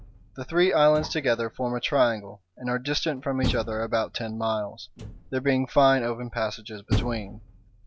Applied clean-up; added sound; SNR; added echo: none; Door; 10 dB; none.